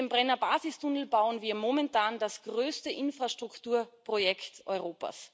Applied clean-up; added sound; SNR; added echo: none; none; none; none.